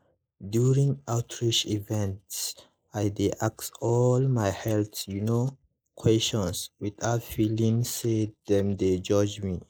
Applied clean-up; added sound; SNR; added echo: neural mask model Resemble Enhance denoiser.